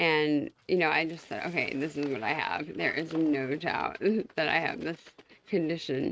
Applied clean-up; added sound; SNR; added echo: neural mask model RNNoise.